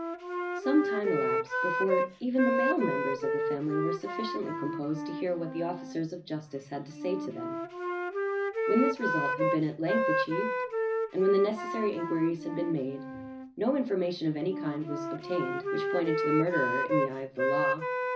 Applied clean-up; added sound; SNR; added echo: none; Wind instrument, woodwind instrument; 0 dB; reverberation time 0.4 s.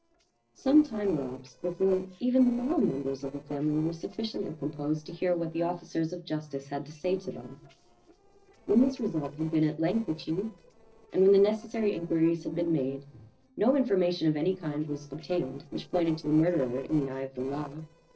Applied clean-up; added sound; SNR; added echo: neural separator model SepFormer DNS4.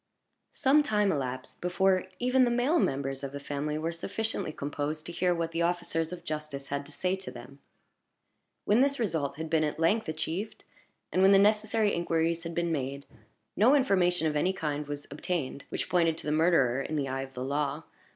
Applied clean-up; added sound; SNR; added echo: none; none; none; none.